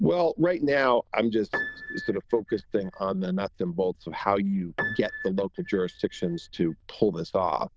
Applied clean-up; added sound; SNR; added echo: neural diffusion model UNIVERSE++.